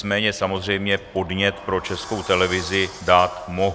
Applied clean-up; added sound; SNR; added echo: none; Sliding door; 18 dB; none.